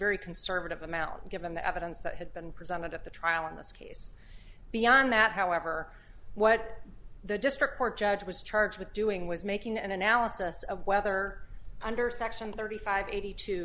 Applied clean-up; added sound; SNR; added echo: none; none; none; none.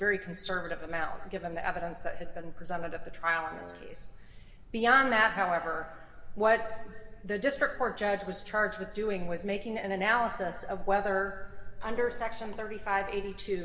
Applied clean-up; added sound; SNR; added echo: none; Wind instrument, woodwind instrument; 19 dB; reverberation time 1.8 s.